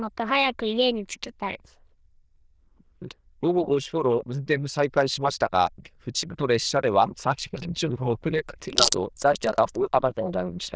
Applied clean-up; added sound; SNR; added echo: neural diffusion model UNIVERSE++.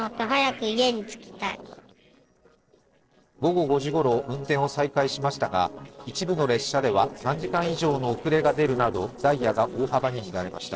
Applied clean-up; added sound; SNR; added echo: neural separator model SepFormer DNS4.